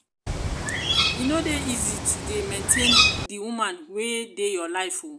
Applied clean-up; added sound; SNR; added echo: none; Bird; -4 dB; none.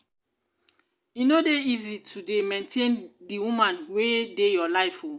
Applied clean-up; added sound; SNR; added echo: none; none; none; none.